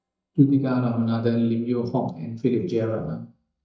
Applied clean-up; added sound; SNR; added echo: neural mask model DeepFilterNet 3.